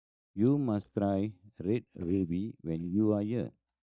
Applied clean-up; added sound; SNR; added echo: neural mask model DeepFilterNet 3.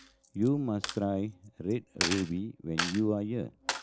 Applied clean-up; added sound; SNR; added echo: none; Coin (dropping); 7 dB; none.